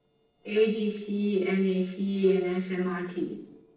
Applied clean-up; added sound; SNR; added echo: neural separator model SepFormer DNS4.